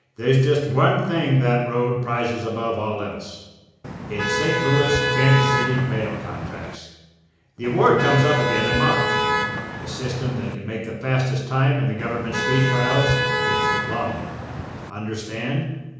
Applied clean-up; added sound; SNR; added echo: none; Motor vehicle (road); 2 dB; reverberation time 1.0 s.